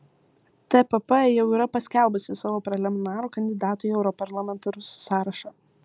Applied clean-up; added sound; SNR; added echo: none; none; none; none.